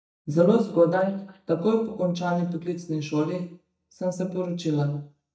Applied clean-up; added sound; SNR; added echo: neural mask model DeepFilterNet 3.